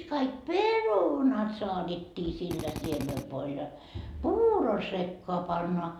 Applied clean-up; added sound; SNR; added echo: none; Drill; 7 dB; none.